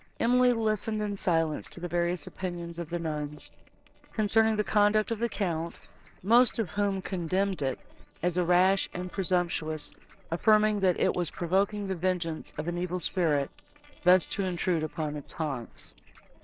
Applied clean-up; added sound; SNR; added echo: neural separator model SepFormer DNS4.